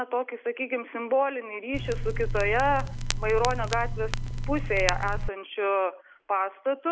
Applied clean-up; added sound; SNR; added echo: none; Crackle; 1 dB; none.